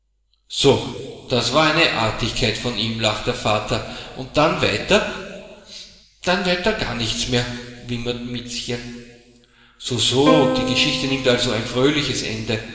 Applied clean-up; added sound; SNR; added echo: none; Plucked string instrument; 3 dB; reverberation time 2.1 s.